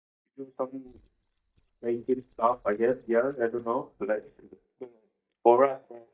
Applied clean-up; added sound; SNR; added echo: neural mask model DeepFilterNet 3.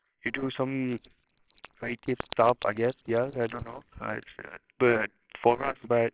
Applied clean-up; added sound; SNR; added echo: neural separator model SepFormer WHAMR!.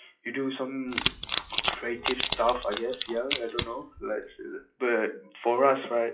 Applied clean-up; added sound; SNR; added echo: classical method WPE with log-MMSE.